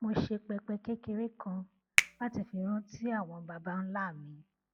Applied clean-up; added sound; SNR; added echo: none; Finger snapping; 0 dB; none.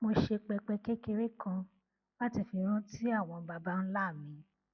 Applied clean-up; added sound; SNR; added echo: none; none; none; none.